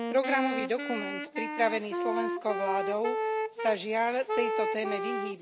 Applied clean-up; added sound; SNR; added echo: none; Wind instrument, woodwind instrument; 2 dB; none.